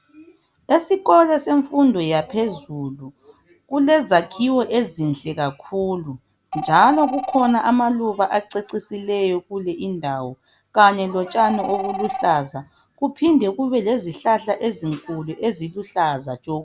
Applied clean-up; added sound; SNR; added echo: none; Telephone; 12 dB; none.